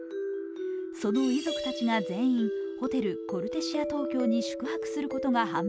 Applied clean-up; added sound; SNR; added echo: none; none; none; none.